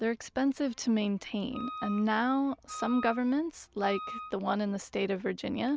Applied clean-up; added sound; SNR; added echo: none; Wind instrument, woodwind instrument; 12 dB; none.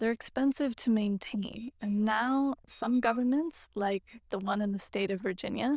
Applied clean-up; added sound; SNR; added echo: neural diffusion model UNIVERSE++.